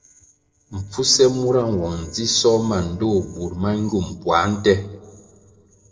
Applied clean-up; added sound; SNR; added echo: neural separator model SepFormer DNS4.